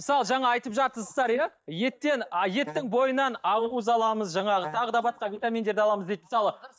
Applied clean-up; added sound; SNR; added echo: neural mask model DeepFilterNet 3.